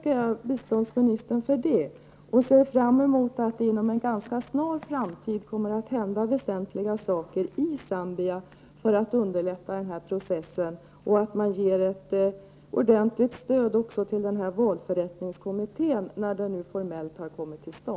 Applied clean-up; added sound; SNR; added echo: none; none; none; none.